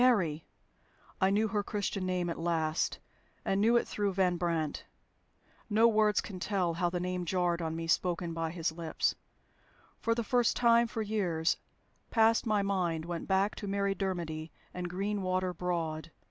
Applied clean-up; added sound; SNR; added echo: none; none; none; none.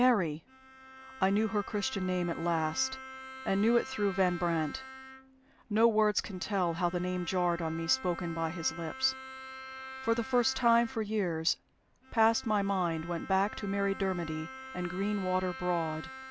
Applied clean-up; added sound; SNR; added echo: none; Bowed string instrument; 15 dB; none.